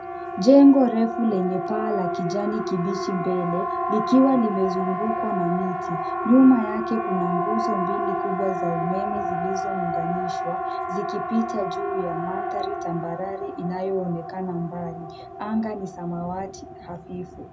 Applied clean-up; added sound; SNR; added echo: none; Siren; 4 dB; reverberation time 0.2 s.